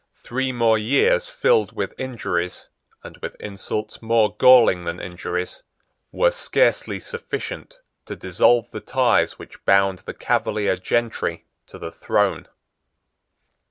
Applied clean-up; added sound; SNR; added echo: none; none; none; none.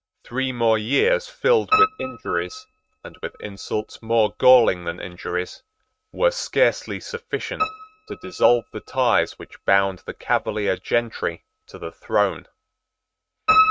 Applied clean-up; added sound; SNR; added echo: neural mask model RNNoise.